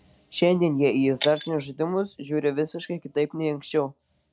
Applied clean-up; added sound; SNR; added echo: none; Shatter; 16 dB; none.